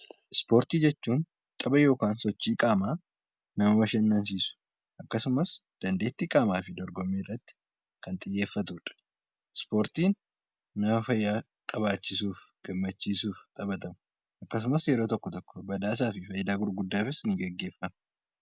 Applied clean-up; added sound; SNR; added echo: none; none; none; none.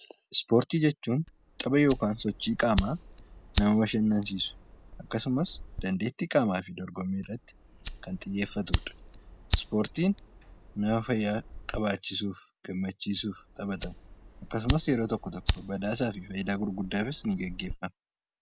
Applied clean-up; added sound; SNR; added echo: none; Fire; 7 dB; none.